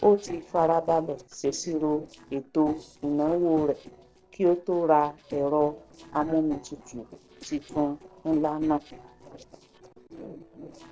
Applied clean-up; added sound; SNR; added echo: neural separator model SepFormer DNS4.